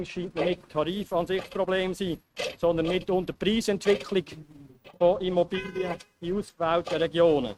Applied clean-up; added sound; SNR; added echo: neural mask model RNNoise.